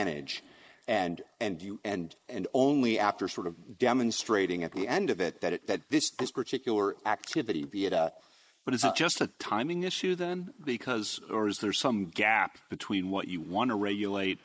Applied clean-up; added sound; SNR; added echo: neural mask model Resemble Enhance denoiser.